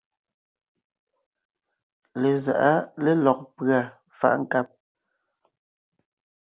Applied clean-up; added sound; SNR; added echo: none; none; none; none.